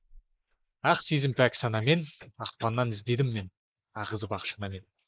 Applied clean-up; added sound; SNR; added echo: neural mask model Resemble Enhance denoiser.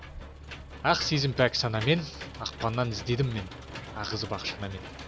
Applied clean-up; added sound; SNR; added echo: none; Engine / Mechanisms; 11 dB; none.